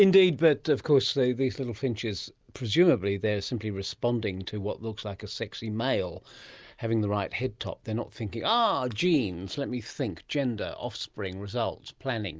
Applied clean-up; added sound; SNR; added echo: none; none; none; none.